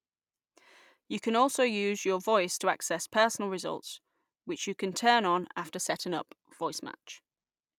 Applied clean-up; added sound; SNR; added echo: none; none; none; none.